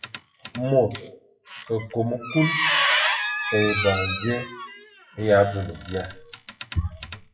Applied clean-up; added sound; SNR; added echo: classical method WPE with log-MMSE.